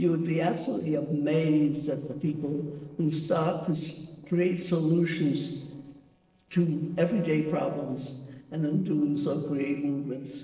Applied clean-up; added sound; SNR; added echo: neural separator model SepFormer DNS4.